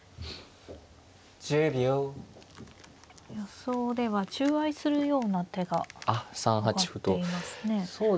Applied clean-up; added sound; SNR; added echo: none; none; none; none.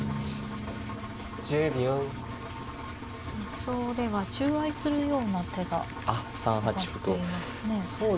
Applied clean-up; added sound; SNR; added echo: none; Drum + Engine; 6 dB; none.